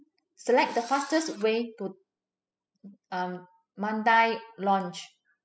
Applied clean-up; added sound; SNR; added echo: classical method spectral subtraction.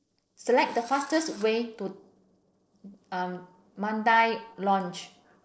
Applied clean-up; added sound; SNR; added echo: neural separator model SepFormer DNS4.